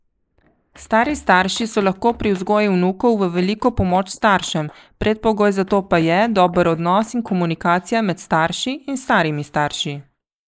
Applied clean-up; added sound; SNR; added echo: neural mask model Resemble Enhance denoiser.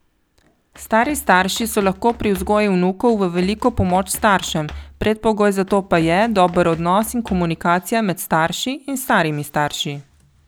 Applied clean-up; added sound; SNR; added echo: none; Run; 20 dB; none.